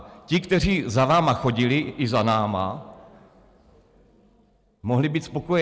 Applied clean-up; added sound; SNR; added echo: none; none; none; none.